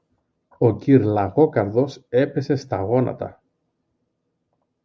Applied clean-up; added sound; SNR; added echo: none; none; none; none.